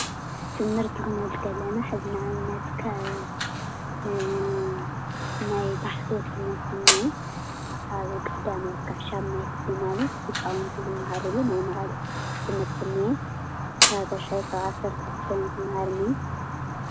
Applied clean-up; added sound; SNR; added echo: none; Fire; -1 dB; none.